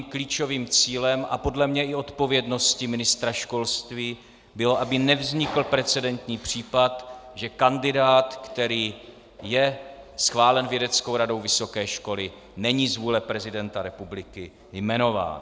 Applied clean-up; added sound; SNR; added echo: none; none; none; none.